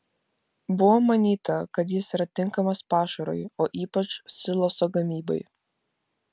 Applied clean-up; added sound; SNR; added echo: none; none; none; none.